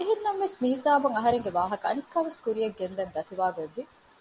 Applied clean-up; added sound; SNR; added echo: none; none; none; none.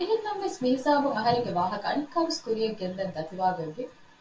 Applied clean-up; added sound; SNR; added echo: none; none; none; reverberation time 0.2 s.